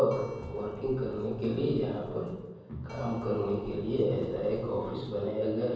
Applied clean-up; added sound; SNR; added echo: none; Keyboard (musical); 18 dB; reverberation time 1.1 s.